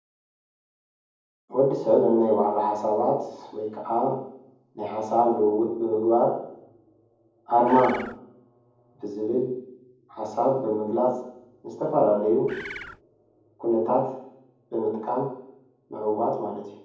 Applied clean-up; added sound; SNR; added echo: none; Bird; 12 dB; reverberation time 1.2 s.